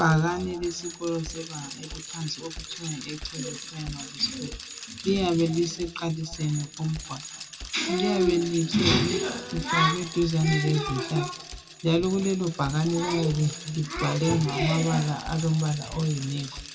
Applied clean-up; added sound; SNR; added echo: none; Bicycle; 13 dB; reverberation time 2.0 s.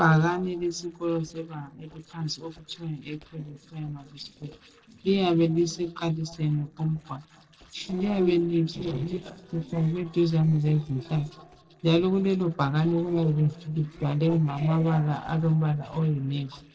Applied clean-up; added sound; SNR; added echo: neural separator model SepFormer DNS4.